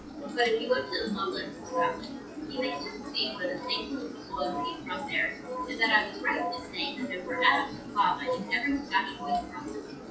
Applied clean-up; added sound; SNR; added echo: classical method WPE with log-MMSE.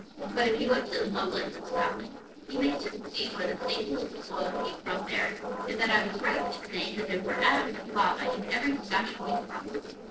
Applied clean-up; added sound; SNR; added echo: neural separator model SepFormer DNS4.